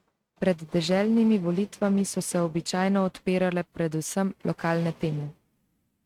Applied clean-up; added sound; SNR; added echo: neural mask model RNNoise.